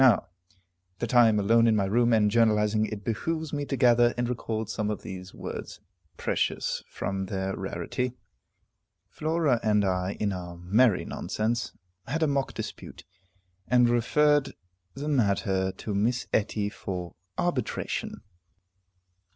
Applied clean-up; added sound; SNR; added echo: none; none; none; none.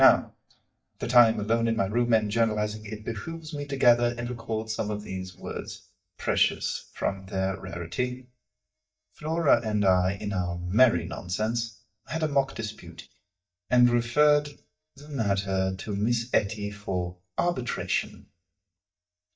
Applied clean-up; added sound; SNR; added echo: neural mask model DeepFilterNet 3.